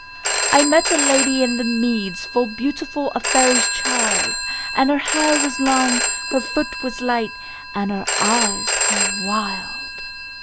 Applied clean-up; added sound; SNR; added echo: none; Telephone; 0 dB; none.